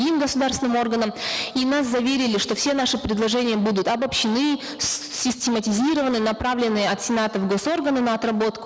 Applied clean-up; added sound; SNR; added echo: none; none; none; none.